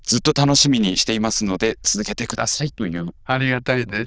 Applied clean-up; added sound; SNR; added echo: neural diffusion model UNIVERSE++.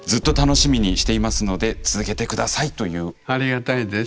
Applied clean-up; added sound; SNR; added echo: none; Boom; 5 dB; none.